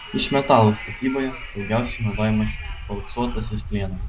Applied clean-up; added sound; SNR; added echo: none; Wind; 9 dB; none.